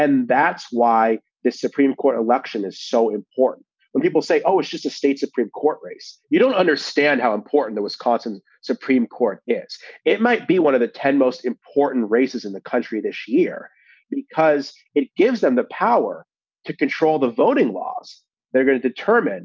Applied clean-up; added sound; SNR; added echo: none; none; none; none.